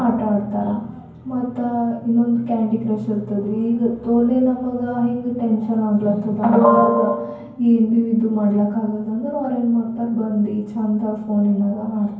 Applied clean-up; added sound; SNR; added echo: none; none; none; reverberation time 0.9 s.